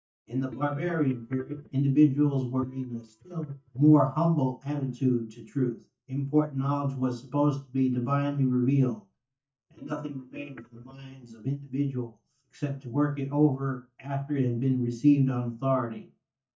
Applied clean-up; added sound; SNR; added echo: neural mask model DeepFilterNet 3.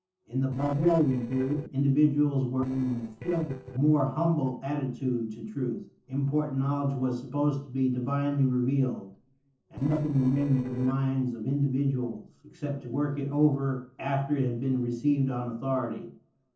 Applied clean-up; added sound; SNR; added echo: neural separator model SepFormer DNS4.